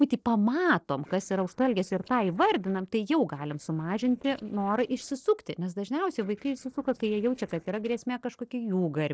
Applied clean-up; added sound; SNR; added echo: neural separator model SepFormer DNS4.